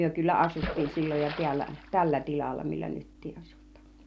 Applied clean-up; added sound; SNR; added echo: none; Splash, splatter; 10 dB; none.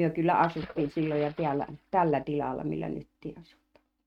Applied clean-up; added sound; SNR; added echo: neural mask model RNNoise.